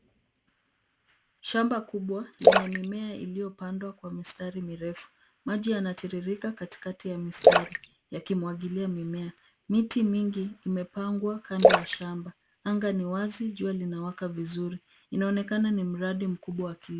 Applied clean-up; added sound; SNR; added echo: none; Splash, splatter; -5 dB; none.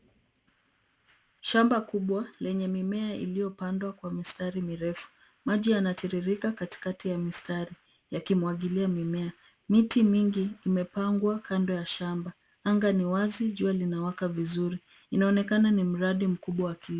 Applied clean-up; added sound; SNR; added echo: none; none; none; none.